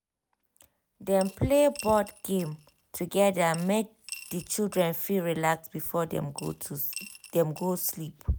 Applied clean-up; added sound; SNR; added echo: none; Coin (dropping) / Glass; 19 dB; none.